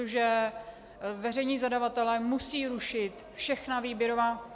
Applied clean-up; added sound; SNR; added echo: none; none; none; none.